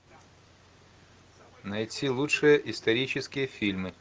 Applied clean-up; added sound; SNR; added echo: none; none; none; none.